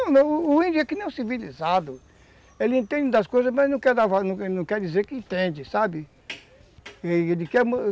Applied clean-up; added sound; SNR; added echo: none; none; none; none.